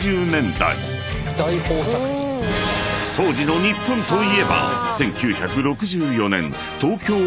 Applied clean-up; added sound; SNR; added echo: none; none; none; none.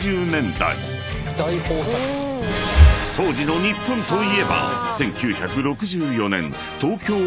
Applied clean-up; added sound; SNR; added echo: none; Breathing; -1 dB; none.